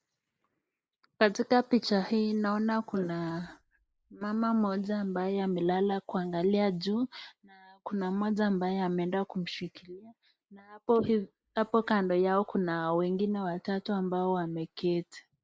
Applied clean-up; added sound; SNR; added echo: neural mask model Resemble Enhance denoiser.